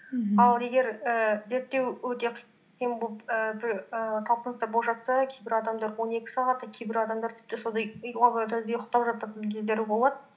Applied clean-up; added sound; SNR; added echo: none; none; none; none.